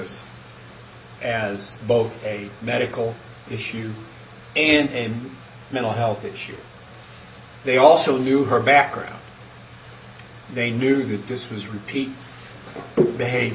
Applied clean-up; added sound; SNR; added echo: none; none; none; none.